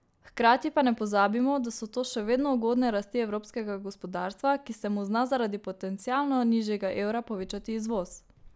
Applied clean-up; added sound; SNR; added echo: none; none; none; none.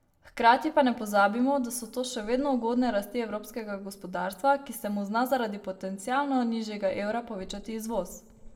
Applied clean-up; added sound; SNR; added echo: none; none; none; reverberation time 0.7 s.